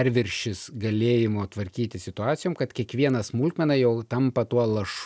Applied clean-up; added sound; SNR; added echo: none; none; none; none.